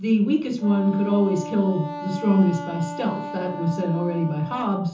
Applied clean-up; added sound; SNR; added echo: none; Wind instrument, woodwind instrument; 12 dB; reverberation time 0.6 s.